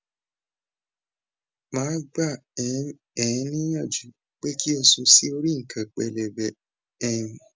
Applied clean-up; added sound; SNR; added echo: none; none; none; none.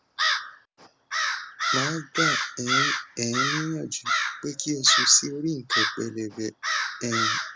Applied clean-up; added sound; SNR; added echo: none; Crow; -1 dB; none.